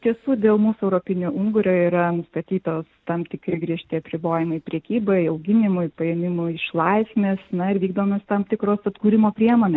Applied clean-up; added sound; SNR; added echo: none; none; none; none.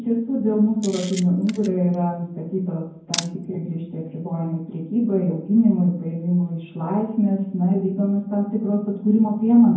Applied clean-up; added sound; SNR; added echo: none; Camera; 16 dB; reverberation time 0.9 s.